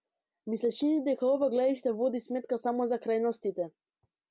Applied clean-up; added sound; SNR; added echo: none; none; none; none.